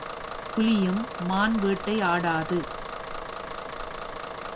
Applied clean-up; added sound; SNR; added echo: none; Bus / Engine; 7 dB; none.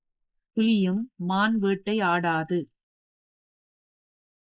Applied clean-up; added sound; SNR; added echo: neural mask model Resemble Enhance denoiser.